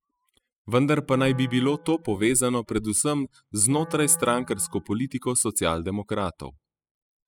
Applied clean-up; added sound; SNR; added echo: classical method spectral subtraction.